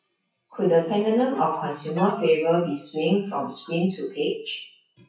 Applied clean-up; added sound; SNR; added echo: classical method WPE with log-MMSE.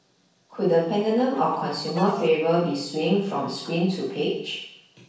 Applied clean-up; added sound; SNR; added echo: neural separator model SepFormer DNS4.